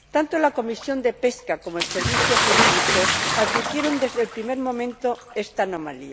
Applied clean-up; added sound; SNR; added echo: none; Bathtub (filling or washing) / Splash, splatter; 0 dB; none.